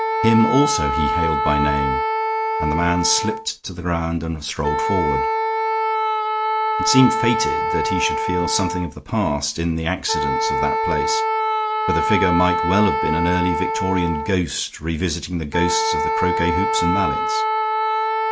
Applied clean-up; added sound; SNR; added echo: none; Wind instrument, woodwind instrument; -1 dB; none.